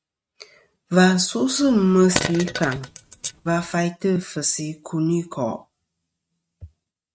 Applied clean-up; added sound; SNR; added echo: neural mask model RNNoise.